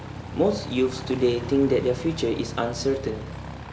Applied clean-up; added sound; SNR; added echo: none; Aircraft; 10 dB; none.